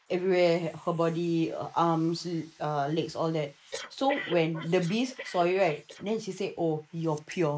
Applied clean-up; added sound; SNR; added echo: neural mask model Resemble Enhance denoiser.